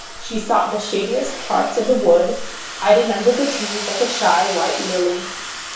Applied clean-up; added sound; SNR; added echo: none; Domestic sounds, home sounds; 9 dB; reverberation time 0.6 s.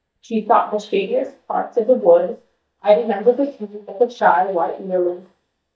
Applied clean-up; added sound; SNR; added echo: neural mask model DeepFilterNet 3.